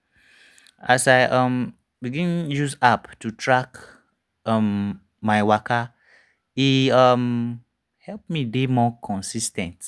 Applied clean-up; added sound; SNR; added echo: none; none; none; none.